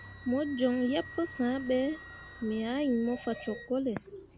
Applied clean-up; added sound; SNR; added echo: none; Wind instrument, woodwind instrument + Car; 16 dB; none.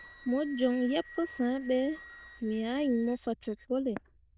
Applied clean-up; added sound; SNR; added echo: neural diffusion model UNIVERSE++.